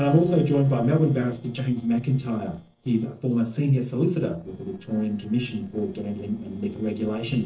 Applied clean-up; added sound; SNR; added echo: neural separator model SepFormer DNS4.